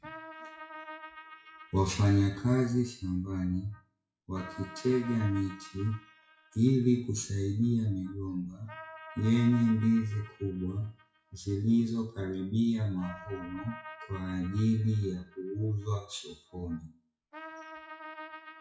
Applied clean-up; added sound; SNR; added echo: classical method WPE with log-MMSE.